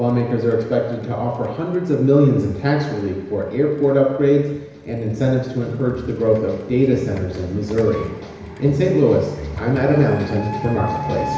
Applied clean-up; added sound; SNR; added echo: none; Printer; 16 dB; reverberation time 1.0 s.